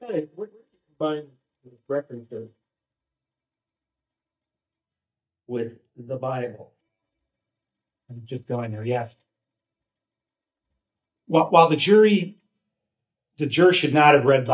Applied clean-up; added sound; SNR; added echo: neural mask model DeepFilterNet 3.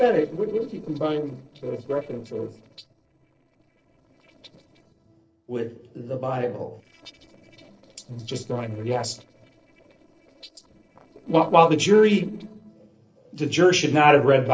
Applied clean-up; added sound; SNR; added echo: neural separator model SepFormer DNS4.